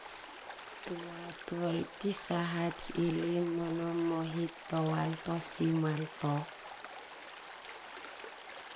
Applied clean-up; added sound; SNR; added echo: none; Stream; 19 dB; none.